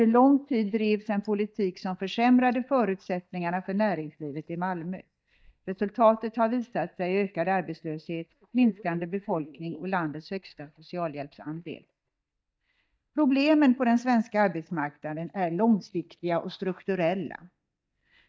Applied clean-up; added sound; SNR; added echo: neural mask model DeepFilterNet 3.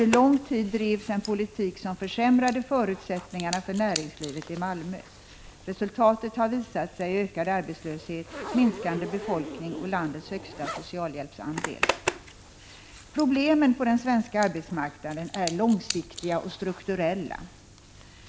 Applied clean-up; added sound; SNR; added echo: none; Zipper (clothing); 12 dB; none.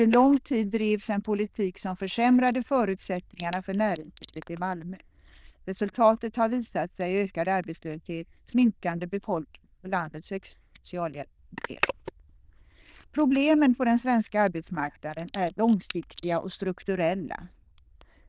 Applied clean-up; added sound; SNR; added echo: neural diffusion model UNIVERSE++.